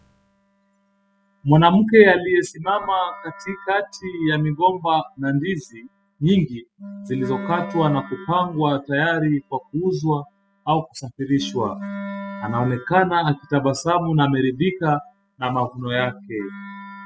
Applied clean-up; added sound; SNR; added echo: classical method spectral subtraction.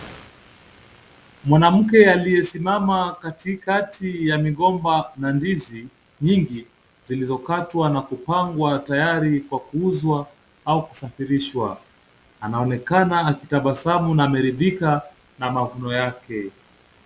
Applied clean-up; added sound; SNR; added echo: none; none; none; none.